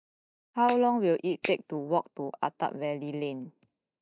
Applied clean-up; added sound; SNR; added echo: neural mask model DeepFilterNet 3.